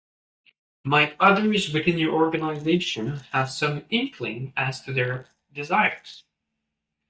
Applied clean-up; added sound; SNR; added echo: neural mask model DeepFilterNet 3.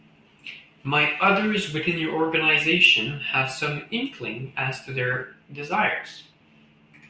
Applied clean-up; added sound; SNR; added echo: none; none; none; none.